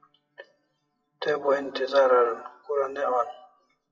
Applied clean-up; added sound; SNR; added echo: classical method WPE with log-MMSE.